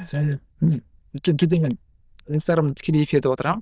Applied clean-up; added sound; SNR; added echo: neural diffusion model UNIVERSE++.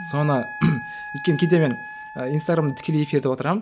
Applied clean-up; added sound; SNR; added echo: none; Wind instrument, woodwind instrument; 14 dB; none.